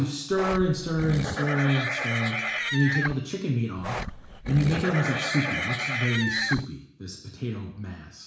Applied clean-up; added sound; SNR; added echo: none; Livestock, farm animals, working animals; 3 dB; reverberation time 0.7 s.